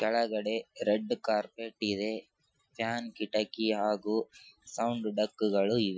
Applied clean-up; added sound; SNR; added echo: classical method Wiener filter.